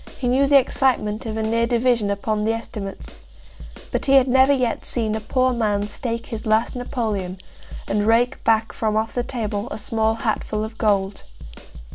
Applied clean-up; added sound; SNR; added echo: none; Snare drum; 14 dB; none.